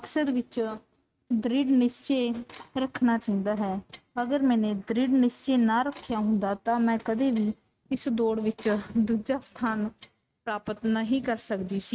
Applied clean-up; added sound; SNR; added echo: neural mask model RNNoise.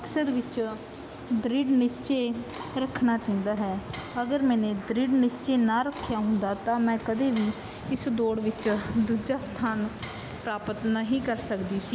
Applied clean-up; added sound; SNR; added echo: none; Mechanisms; 18 dB; none.